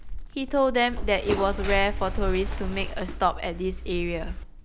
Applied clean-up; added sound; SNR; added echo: none; Bird + Wind; 3 dB; none.